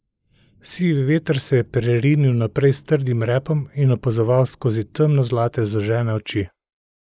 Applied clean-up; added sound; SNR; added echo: neural mask model Resemble Enhance denoiser.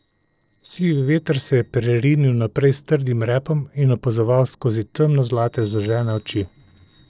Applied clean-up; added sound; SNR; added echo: neural separator model SepFormer DNS4.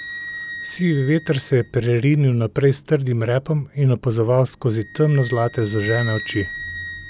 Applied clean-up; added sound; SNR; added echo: none; Wind instrument, woodwind instrument; 15 dB; none.